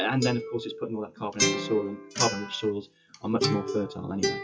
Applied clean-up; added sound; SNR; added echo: classical method WPE with log-MMSE.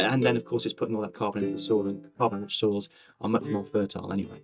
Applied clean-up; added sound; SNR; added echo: neural mask model DeepFilterNet 3.